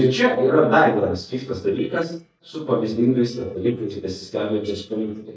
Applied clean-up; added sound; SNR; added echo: neural mask model DeepFilterNet 3.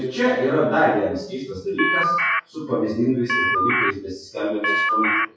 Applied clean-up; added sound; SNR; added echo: classical method WPE with log-MMSE.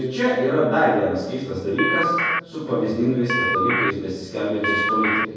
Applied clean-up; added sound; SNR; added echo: none; Telephone; -1 dB; reverberation time 1.3 s.